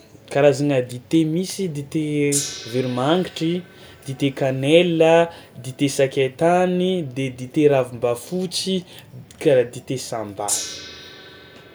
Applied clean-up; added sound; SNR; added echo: none; Gong; 16 dB; none.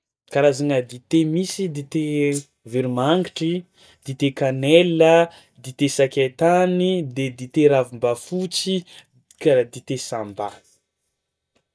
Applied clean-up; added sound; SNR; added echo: neural mask model DeepFilterNet 3.